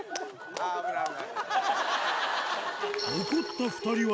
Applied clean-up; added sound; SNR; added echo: none; Harmonica; 18 dB; none.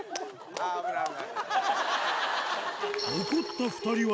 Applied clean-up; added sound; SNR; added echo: none; none; none; none.